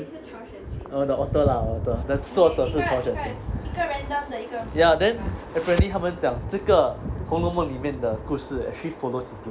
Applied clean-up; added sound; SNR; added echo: none; none; none; none.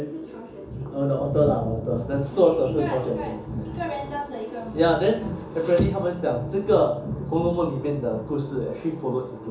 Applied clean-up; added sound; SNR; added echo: none; none; none; reverberation time 0.7 s.